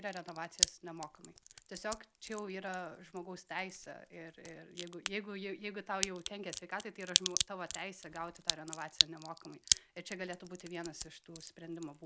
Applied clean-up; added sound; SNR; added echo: none; Crack; -4 dB; none.